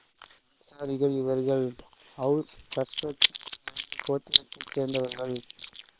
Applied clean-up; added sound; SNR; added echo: neural separator model SepFormer WHAM!.